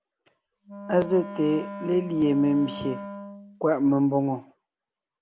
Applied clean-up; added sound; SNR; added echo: none; Wind instrument, woodwind instrument; 13 dB; none.